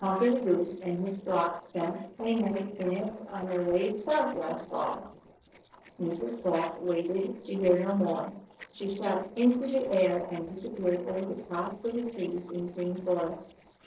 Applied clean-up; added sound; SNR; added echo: neural separator model SepFormer DNS4.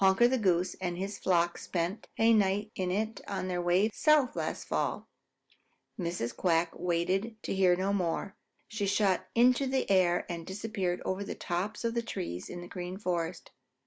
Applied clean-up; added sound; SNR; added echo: none; none; none; none.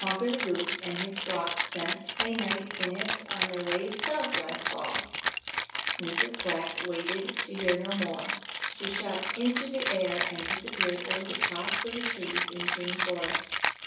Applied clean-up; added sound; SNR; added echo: none; Rattle (instrument); -3 dB; reverberation time 0.7 s.